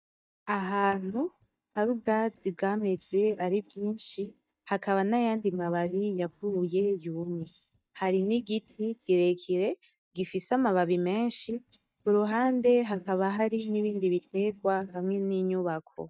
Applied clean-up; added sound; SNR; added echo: neural mask model DeepFilterNet 3.